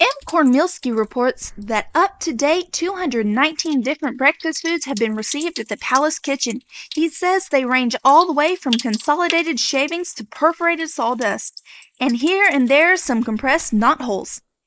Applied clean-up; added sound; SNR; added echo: neural mask model Resemble Enhance denoiser.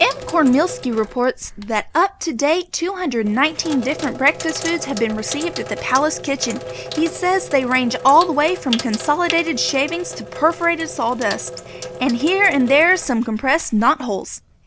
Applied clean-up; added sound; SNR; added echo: none; Sink (filling or washing); 13 dB; none.